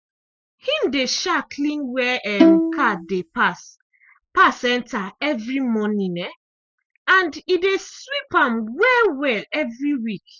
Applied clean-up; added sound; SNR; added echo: classical method Wiener filter.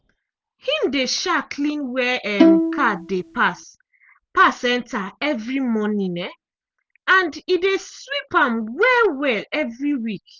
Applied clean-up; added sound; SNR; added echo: none; Bowed string instrument; -3 dB; none.